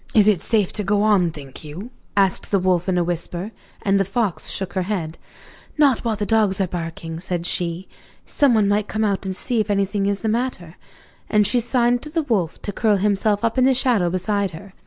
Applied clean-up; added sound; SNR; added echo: none; none; none; none.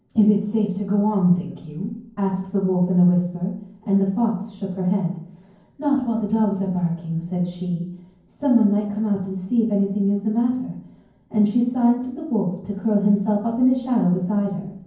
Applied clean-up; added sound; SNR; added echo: none; none; none; reverberation time 0.9 s.